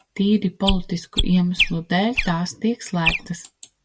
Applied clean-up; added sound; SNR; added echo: none; Chirp, tweet; 3 dB; none.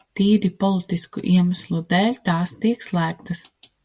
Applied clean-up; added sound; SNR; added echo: none; none; none; none.